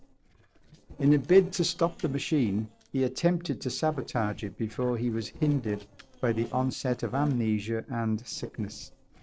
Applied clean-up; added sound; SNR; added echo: neural separator model SepFormer DNS4.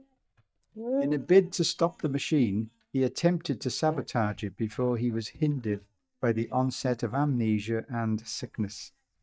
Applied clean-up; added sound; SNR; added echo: neural mask model DeepFilterNet 3.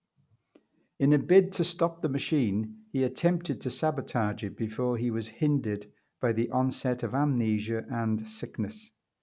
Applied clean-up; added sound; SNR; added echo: none; none; none; none.